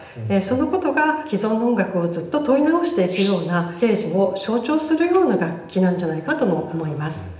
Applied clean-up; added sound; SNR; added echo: none; none; none; reverberation time 0.8 s.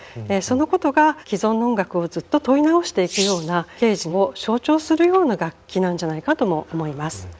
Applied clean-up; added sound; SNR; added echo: none; none; none; none.